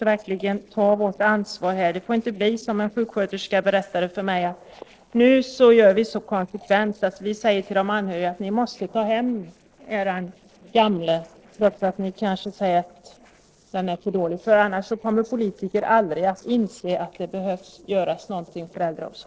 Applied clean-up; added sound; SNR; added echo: neural separator model SepFormer DNS4.